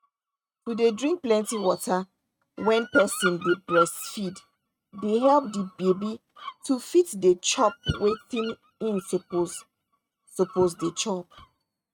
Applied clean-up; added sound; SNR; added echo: neural mask model RNNoise.